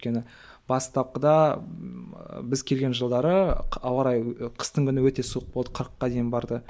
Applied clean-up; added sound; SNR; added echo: none; Wind; 13 dB; none.